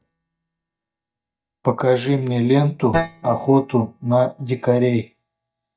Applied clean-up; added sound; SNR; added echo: neural mask model DeepFilterNet 3.